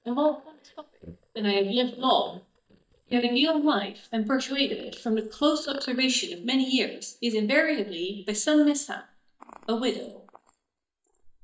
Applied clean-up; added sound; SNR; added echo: neural mask model DeepFilterNet 3.